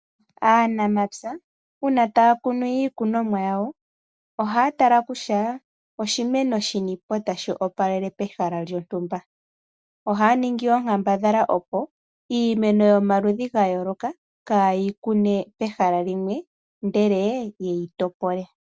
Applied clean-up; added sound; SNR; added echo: none; none; none; none.